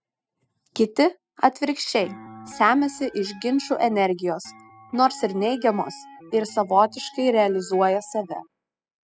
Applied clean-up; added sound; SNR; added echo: classical method spectral subtraction.